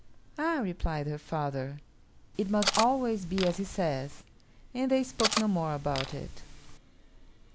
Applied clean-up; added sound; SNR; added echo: none; Cutlery, silverware; 5 dB; none.